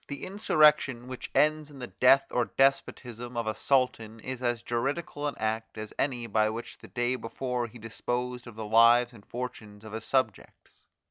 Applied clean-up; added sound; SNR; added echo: none; none; none; none.